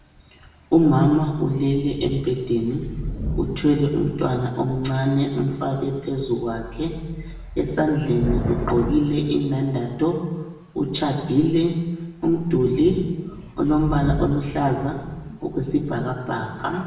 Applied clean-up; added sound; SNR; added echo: none; Thunder / Rain; 11 dB; reverberation time 1.1 s.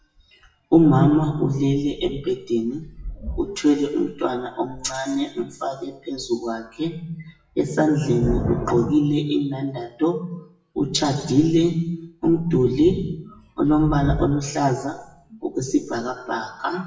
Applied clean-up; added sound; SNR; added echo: classical method WPE with log-MMSE.